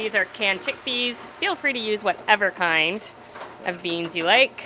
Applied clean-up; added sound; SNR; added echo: none; none; none; none.